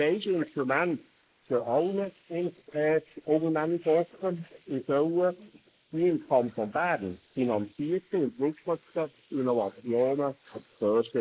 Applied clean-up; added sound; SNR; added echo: neural mask model Resemble Enhance denoiser.